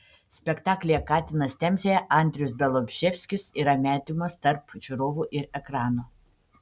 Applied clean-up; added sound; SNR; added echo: none; none; none; none.